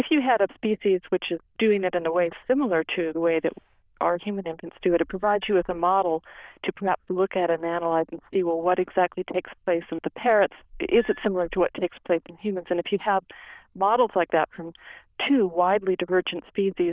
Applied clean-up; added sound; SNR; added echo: neural diffusion model UNIVERSE++.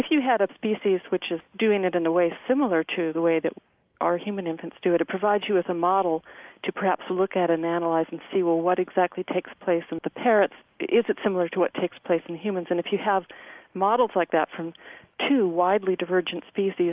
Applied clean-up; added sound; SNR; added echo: none; none; none; none.